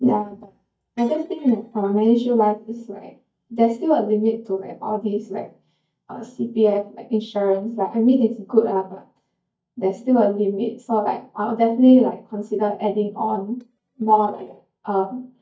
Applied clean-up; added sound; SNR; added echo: neural mask model DeepFilterNet 3.